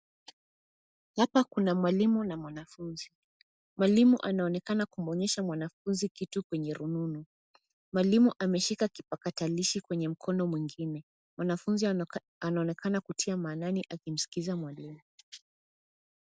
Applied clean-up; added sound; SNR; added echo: none; none; none; none.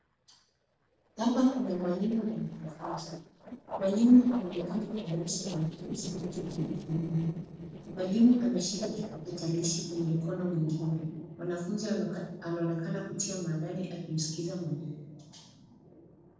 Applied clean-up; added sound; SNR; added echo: neural separator model SepFormer DNS4.